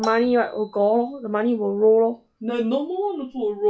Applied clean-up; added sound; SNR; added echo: classical method log-MMSE.